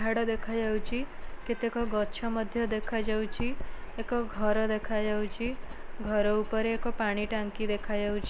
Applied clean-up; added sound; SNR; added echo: none; Writing; 2 dB; none.